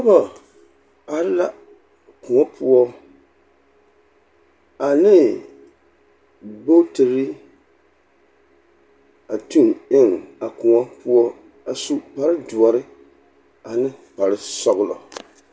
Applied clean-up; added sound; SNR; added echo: none; none; none; none.